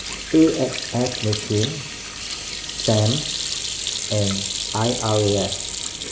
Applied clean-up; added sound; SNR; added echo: none; Sink (filling or washing) / Hands; 5 dB; none.